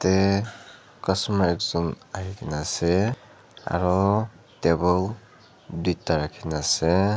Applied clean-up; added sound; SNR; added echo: none; none; none; none.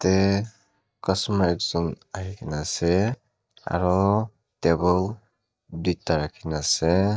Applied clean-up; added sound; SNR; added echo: neural mask model DeepFilterNet 3.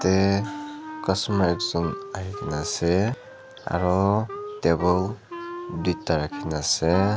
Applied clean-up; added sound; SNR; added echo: none; Wind instrument, woodwind instrument; 13 dB; none.